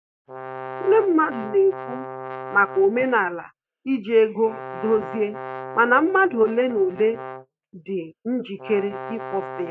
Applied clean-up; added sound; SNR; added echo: neural mask model RNNoise.